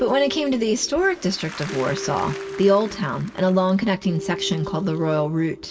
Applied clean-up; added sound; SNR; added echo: none; Applause / Crowd; 19 dB; reverberation time 1.9 s.